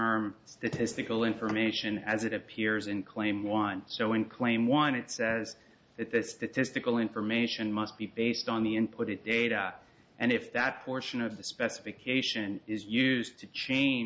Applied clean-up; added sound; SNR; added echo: none; none; none; none.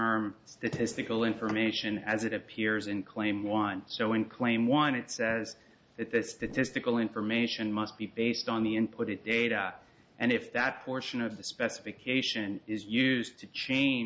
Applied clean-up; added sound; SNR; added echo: none; Whoosh, swoosh, swish; 16 dB; none.